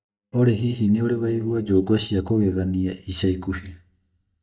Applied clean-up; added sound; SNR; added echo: neural mask model DeepFilterNet 3.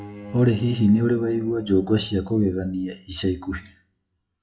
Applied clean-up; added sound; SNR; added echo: classical method WPE with log-MMSE.